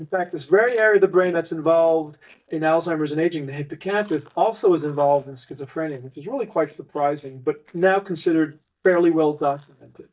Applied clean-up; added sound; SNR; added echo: neural mask model DeepFilterNet 3.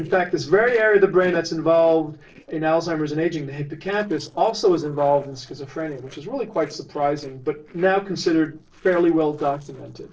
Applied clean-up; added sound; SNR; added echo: neural separator model SepFormer DNS4.